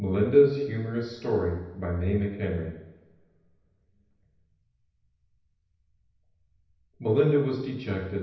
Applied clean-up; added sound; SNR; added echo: none; none; none; reverberation time 0.9 s.